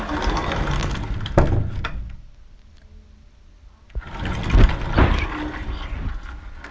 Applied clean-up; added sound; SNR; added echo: none; Sliding door; 2 dB; none.